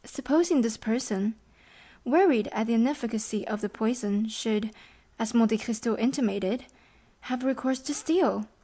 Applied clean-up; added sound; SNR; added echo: none; none; none; none.